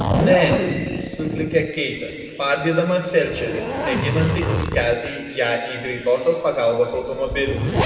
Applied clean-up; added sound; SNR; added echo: none; Zipper (clothing); 4 dB; reverberation time 2.6 s.